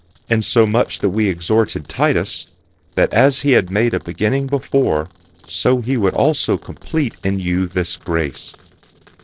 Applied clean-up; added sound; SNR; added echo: neural separator model SepFormer DNS4.